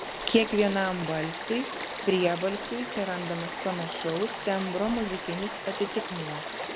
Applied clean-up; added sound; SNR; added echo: none; Stream / Frog; 6 dB; none.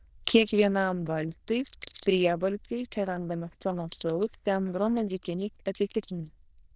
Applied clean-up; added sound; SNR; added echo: neural diffusion model UNIVERSE++.